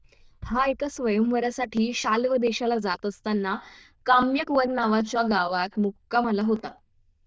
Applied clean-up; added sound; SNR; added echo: neural diffusion model UNIVERSE++.